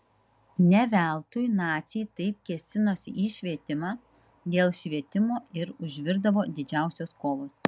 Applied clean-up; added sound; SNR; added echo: none; none; none; none.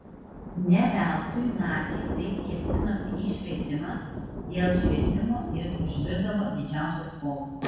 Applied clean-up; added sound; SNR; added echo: none; Thunder; 3 dB; reverberation time 1.0 s.